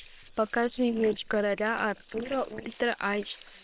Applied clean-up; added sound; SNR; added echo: neural separator model SepFormer WHAM!.